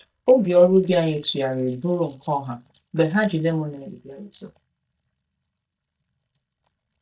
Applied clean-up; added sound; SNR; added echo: neural mask model DeepFilterNet 3.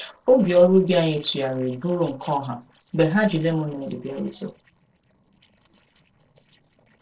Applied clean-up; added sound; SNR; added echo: neural separator model SepFormer DNS4.